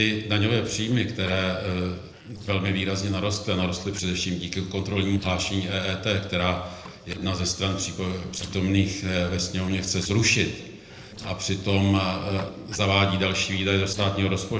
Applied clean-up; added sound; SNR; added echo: neural separator model SepFormer DNS4.